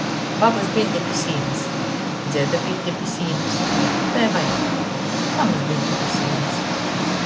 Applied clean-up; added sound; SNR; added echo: none; Engine; -3 dB; none.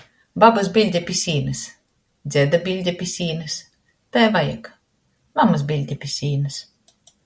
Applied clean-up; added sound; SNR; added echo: none; none; none; none.